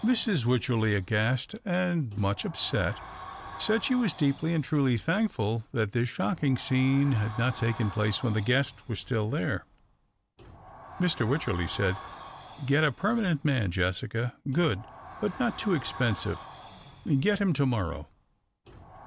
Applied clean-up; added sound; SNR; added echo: none; Sliding door; 17 dB; none.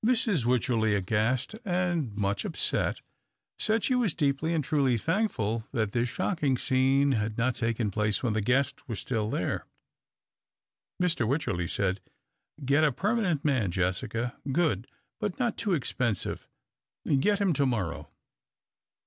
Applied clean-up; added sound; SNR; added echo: none; none; none; none.